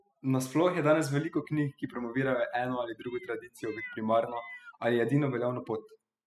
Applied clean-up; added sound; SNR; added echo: classical method spectral subtraction.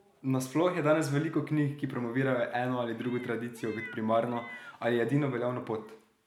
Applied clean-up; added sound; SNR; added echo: none; Meow; 20 dB; none.